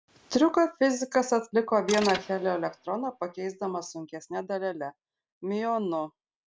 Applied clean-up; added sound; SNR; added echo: none; Mechanisms; 12 dB; none.